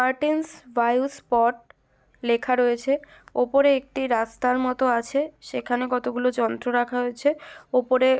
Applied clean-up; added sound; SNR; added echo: none; none; none; none.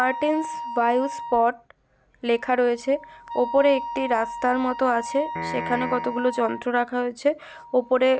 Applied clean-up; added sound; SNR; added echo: none; Wind instrument, woodwind instrument + Piano; 10 dB; none.